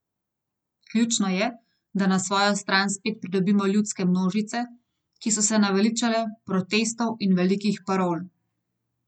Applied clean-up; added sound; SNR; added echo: none; none; none; none.